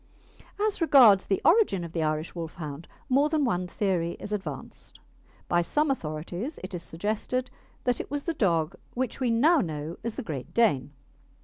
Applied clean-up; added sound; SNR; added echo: none; none; none; none.